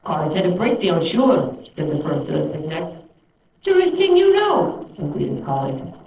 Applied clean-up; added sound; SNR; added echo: neural separator model SepFormer DNS4.